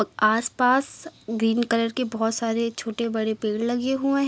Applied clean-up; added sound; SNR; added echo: none; none; none; none.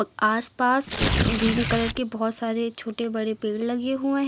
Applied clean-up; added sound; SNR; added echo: none; Tearing; -2 dB; none.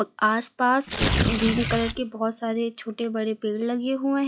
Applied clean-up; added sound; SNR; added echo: classical method log-MMSE.